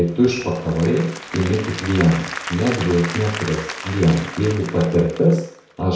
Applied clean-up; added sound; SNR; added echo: none; Applause / Crowd; 12 dB; reverberation time 0.6 s.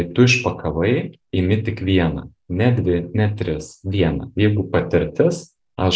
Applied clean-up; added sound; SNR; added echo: none; none; none; none.